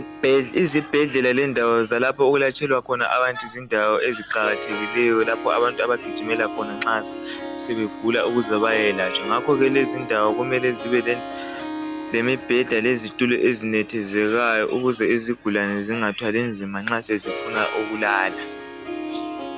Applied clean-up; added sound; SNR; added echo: none; Harp; 11 dB; none.